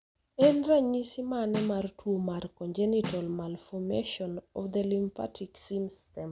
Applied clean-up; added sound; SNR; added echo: none; Snare drum; 13 dB; none.